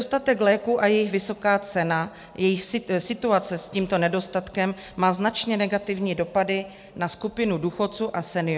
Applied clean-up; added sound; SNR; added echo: none; none; none; none.